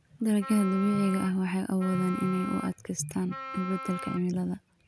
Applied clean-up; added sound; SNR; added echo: none; Wind instrument, woodwind instrument; 11 dB; none.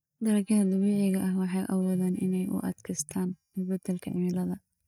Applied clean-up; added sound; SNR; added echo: neural mask model DeepFilterNet 3.